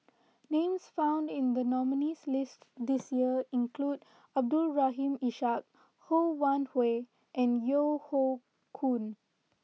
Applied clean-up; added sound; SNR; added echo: none; none; none; none.